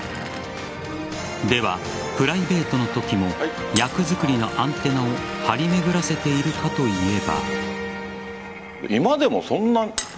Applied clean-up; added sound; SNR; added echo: none; Glass; 15 dB; none.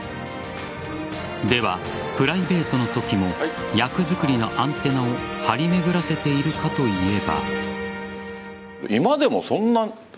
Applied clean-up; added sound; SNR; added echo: none; none; none; none.